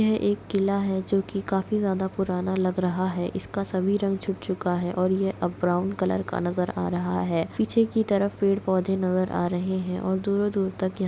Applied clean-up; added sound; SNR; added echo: none; none; none; none.